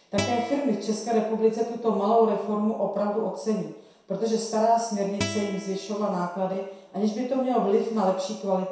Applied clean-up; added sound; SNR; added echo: none; Acoustic guitar; 13 dB; reverberation time 0.7 s.